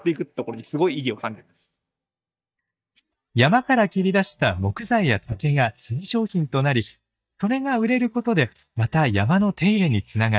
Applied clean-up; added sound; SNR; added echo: neural mask model DeepFilterNet 3.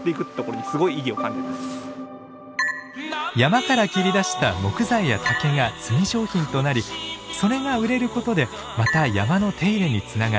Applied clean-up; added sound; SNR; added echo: none; none; none; none.